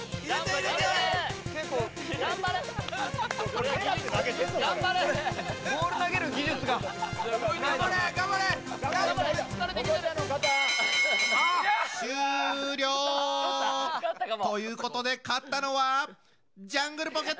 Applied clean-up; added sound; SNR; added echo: none; none; none; none.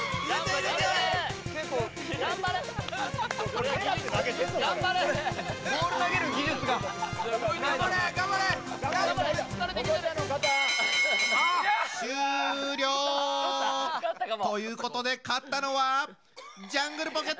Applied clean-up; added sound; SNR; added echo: none; Cough; 15 dB; none.